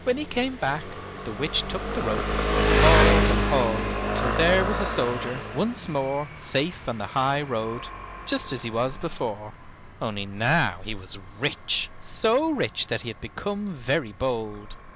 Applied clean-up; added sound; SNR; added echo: none; Engine; 1 dB; none.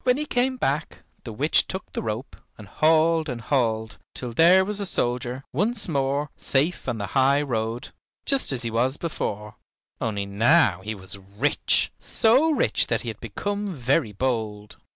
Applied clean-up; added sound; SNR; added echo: none; none; none; none.